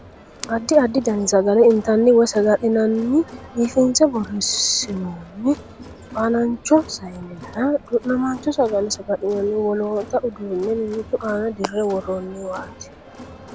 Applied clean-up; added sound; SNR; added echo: none; Crowd; 19 dB; none.